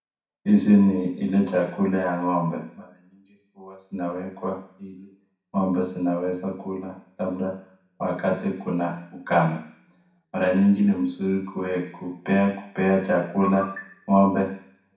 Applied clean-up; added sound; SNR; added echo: none; none; none; reverberation time 0.6 s.